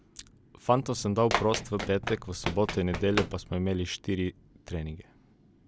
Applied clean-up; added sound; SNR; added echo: none; Run; 6 dB; none.